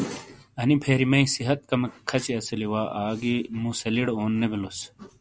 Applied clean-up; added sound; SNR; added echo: none; none; none; none.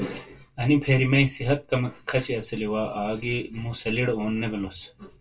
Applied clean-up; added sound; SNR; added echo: none; none; none; reverberation time 0.2 s.